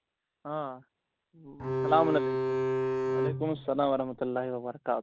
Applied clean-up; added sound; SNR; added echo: none; Bowed string instrument; -1 dB; none.